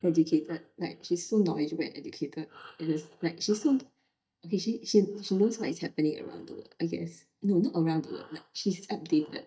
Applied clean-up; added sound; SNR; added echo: neural mask model DeepFilterNet 3.